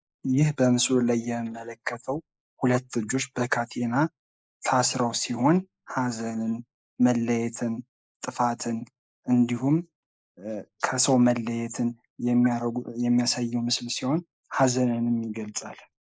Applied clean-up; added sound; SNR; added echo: neural mask model Resemble Enhance denoiser.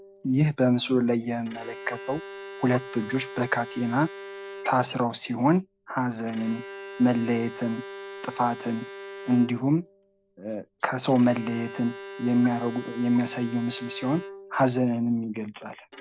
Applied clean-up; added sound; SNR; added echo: none; Bowed string instrument; 15 dB; none.